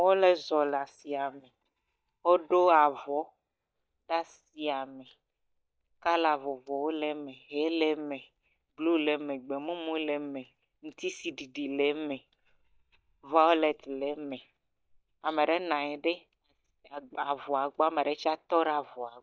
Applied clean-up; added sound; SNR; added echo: neural mask model DeepFilterNet 3.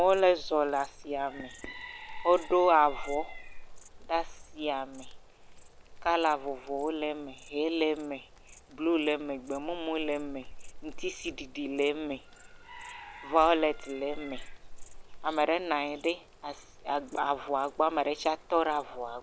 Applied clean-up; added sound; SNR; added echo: none; Insect; 14 dB; none.